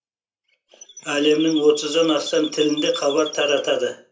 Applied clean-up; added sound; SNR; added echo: none; Chirp, tweet; 14 dB; reverberation time 0.3 s.